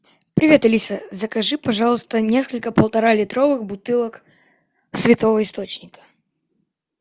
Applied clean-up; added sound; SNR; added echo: none; none; none; none.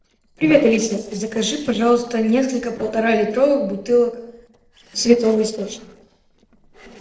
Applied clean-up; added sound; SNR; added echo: neural separator model SepFormer DNS4.